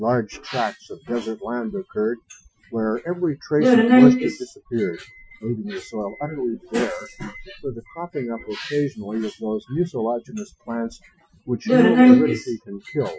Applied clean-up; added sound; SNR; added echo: classical method Wiener filter.